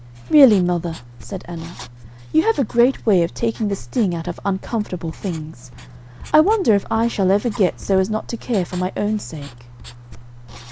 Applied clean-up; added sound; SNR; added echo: none; Writing; 16 dB; none.